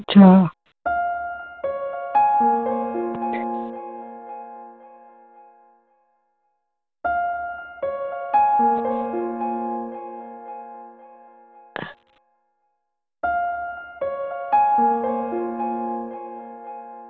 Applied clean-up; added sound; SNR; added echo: none; Piano; -1 dB; none.